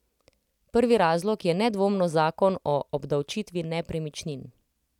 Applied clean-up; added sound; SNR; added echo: none; none; none; none.